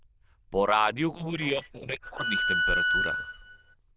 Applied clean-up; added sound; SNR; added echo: neural diffusion model UNIVERSE++.